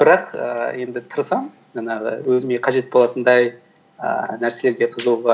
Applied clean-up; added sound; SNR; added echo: none; none; none; none.